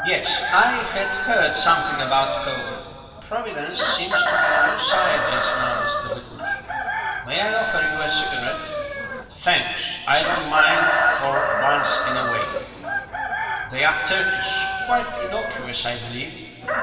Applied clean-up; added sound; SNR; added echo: none; Chicken, rooster; 0 dB; reverberation time 2.6 s.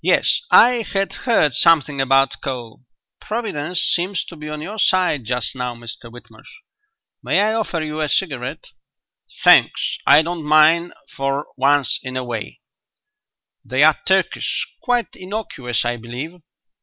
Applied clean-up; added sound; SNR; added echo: none; none; none; none.